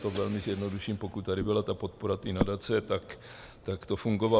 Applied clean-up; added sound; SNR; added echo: none; Breathing; 10 dB; none.